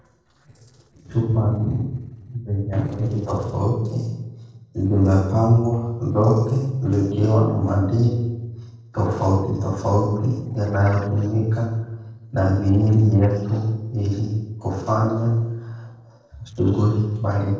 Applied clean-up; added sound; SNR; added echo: neural separator model SepFormer DNS4.